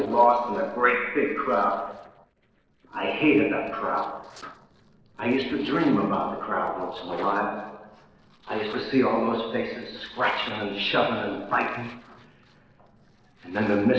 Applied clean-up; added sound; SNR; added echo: neural separator model SepFormer DNS4.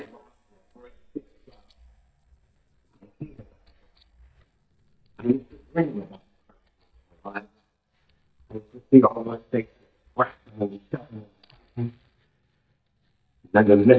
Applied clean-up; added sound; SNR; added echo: neural mask model DeepFilterNet 3.